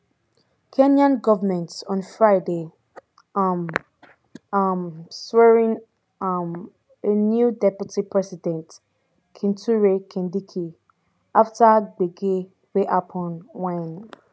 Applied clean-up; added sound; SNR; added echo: none; none; none; none.